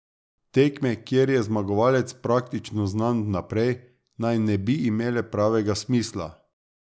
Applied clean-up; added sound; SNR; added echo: none; none; none; none.